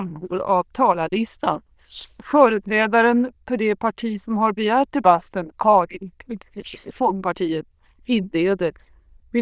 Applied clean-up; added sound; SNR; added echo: neural diffusion model UNIVERSE++.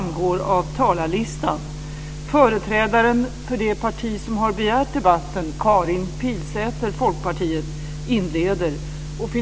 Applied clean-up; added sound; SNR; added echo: none; none; none; none.